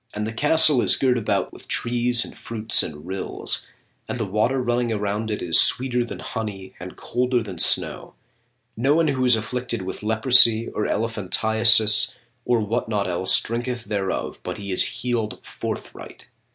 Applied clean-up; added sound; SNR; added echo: none; none; none; none.